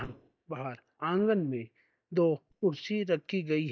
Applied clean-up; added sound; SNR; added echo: neural mask model DeepFilterNet 3.